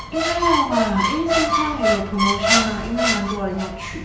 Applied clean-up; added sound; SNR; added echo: none; Squeak; -2 dB; none.